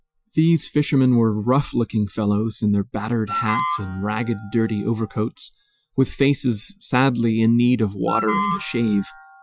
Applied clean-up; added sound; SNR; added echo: classical method Wiener filter.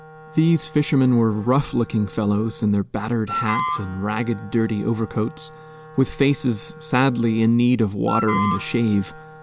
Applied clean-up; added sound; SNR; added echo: none; Wind instrument, woodwind instrument; 12 dB; none.